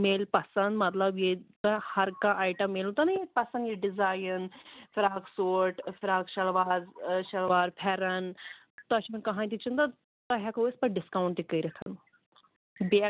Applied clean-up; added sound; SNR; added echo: none; none; none; none.